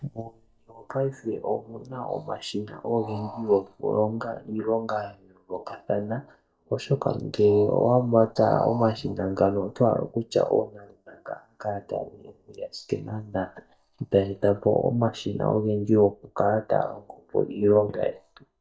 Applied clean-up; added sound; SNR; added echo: neural mask model DeepFilterNet 3.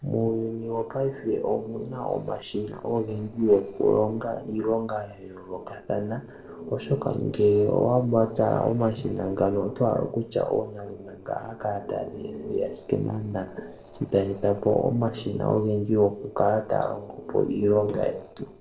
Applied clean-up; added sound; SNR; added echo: neural separator model SepFormer DNS4.